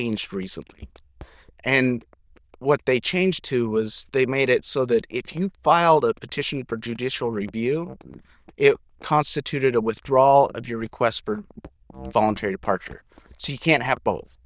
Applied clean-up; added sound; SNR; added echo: neural diffusion model UNIVERSE++.